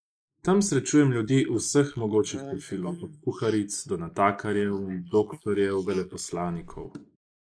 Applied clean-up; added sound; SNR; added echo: neural mask model Resemble Enhance denoiser.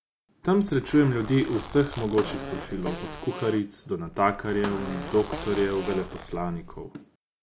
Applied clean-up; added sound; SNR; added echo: none; Zipper (clothing) + Fart; 11 dB; none.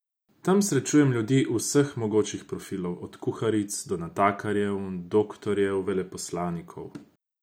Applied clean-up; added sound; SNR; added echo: none; none; none; none.